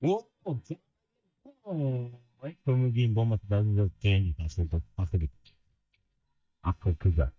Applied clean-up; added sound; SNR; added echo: neural mask model DeepFilterNet 3.